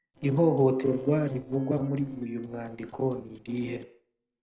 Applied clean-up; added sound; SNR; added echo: neural separator model SepFormer DNS4.